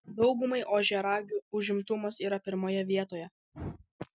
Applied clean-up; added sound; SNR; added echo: none; none; none; none.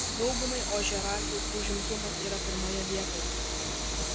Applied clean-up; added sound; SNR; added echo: none; Train; -4 dB; none.